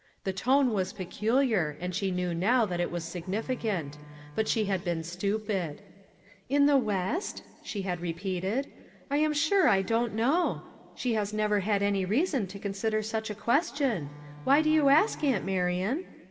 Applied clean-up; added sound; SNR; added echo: none; Bowed string instrument; 18 dB; reverberation time 1.8 s.